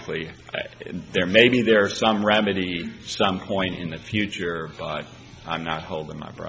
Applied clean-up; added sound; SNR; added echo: none; none; none; none.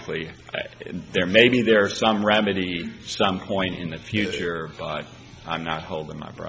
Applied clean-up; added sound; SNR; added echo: none; Burping, eructation; 7 dB; none.